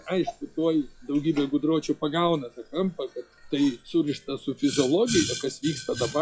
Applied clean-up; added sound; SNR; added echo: classical method log-MMSE.